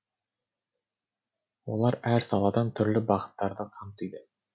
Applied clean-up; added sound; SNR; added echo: none; none; none; none.